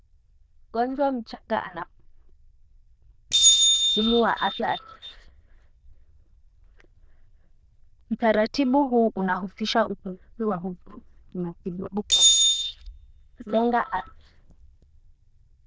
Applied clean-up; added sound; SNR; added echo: neural diffusion model UNIVERSE++.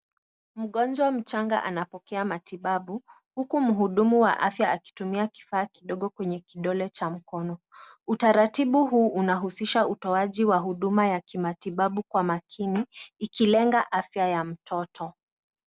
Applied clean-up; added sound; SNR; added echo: none; none; none; none.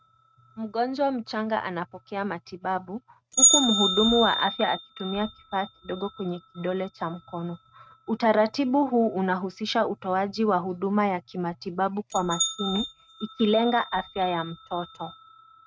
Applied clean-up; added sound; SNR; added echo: neural mask model RNNoise.